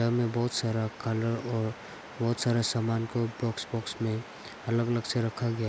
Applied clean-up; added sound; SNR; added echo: none; Waves, surf; 16 dB; none.